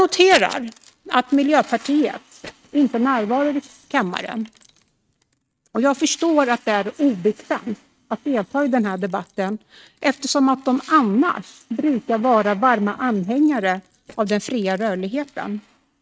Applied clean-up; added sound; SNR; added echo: neural mask model RNNoise.